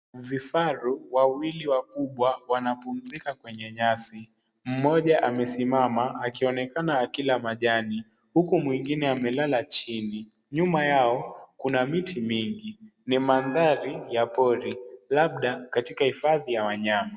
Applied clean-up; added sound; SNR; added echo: none; Wind instrument, woodwind instrument; 17 dB; none.